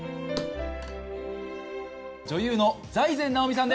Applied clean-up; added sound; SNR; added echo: none; Thump, thud; 17 dB; none.